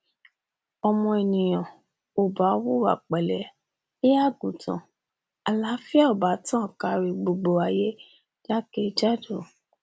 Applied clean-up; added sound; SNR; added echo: none; none; none; none.